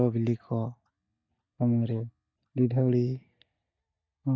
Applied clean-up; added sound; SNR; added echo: neural mask model DeepFilterNet 3.